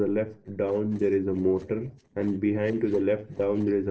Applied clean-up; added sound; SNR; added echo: neural separator model SepFormer DNS4.